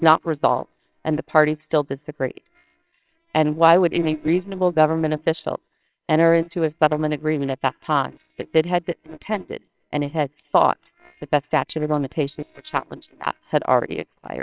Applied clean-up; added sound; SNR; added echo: neural separator model SepFormer WHAMR!.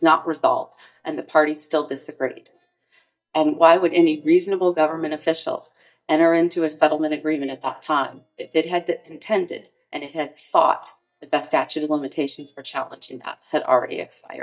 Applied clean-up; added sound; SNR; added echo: neural mask model DeepFilterNet 3.